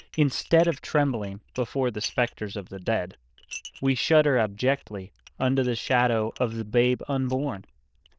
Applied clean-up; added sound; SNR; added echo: neural diffusion model UNIVERSE++.